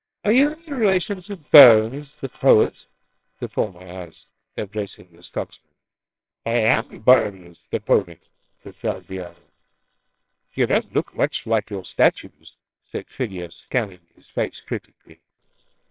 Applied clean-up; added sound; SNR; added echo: neural separator model SepFormer WHAMR!.